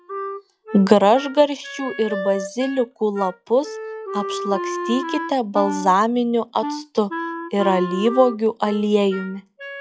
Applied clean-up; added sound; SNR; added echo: classical method log-MMSE.